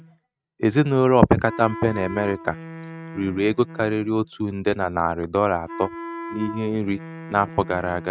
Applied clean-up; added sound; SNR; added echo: neural mask model RNNoise.